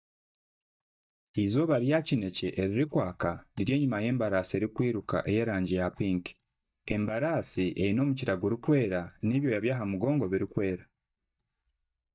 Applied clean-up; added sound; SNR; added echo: neural mask model DeepFilterNet 3.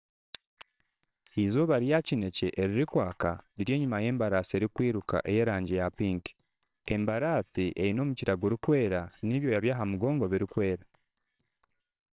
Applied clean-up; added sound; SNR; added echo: neural separator model SepFormer WHAMR!.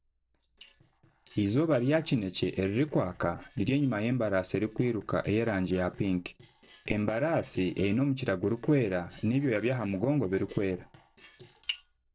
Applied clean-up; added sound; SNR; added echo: neural separator model SepFormer DNS4.